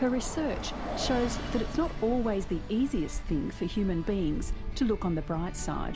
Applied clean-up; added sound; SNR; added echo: none; Bus; 5 dB; none.